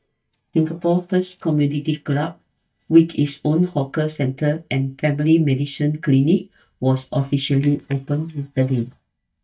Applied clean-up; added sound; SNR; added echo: neural mask model DeepFilterNet 3.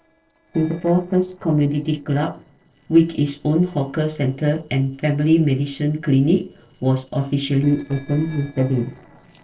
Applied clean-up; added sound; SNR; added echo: neural separator model SepFormer DNS4.